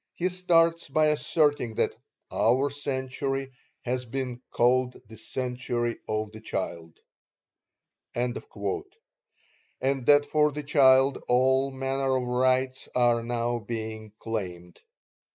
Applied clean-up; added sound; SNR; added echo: neural mask model Resemble Enhance denoiser.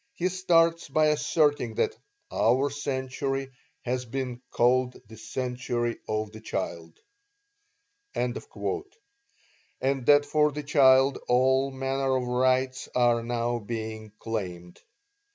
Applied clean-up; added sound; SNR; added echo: none; none; none; none.